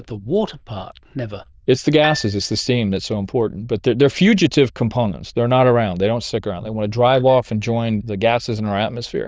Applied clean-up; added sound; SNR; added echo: neural diffusion model UNIVERSE++.